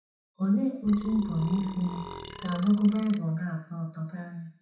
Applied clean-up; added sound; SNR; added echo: none; Burping, eructation; 14 dB; reverberation time 0.7 s.